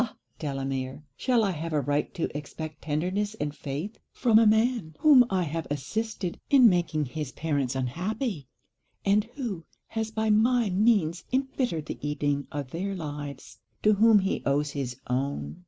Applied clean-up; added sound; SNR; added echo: none; none; none; none.